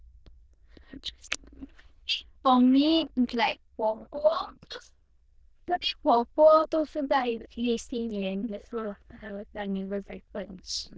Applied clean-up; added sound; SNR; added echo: neural diffusion model UNIVERSE++.